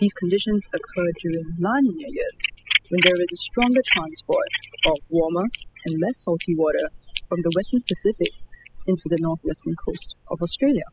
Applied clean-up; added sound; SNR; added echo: classical method spectral subtraction.